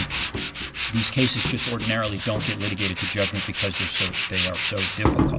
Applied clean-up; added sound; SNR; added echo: none; Tools; -1 dB; none.